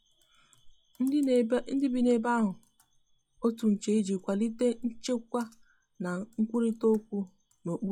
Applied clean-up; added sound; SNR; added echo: classical method log-MMSE.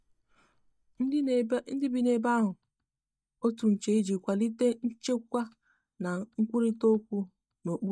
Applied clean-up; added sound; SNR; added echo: neural mask model DeepFilterNet 3.